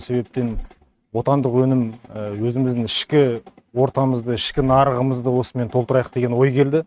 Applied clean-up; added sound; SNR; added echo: neural mask model RNNoise.